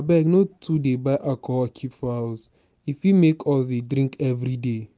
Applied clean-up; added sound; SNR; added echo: none; none; none; none.